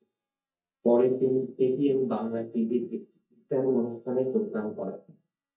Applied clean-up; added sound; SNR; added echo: neural mask model DeepFilterNet 3.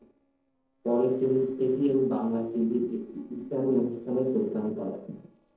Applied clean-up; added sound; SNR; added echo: neural separator model SepFormer DNS4.